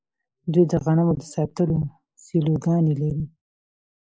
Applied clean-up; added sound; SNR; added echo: neural mask model Resemble Enhance denoiser.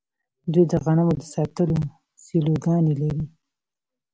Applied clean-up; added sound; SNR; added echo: none; none; none; none.